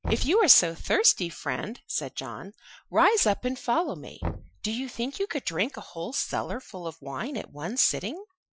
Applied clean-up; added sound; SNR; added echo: classical method Wiener filter.